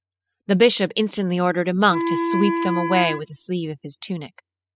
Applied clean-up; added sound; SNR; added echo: classical method spectral subtraction.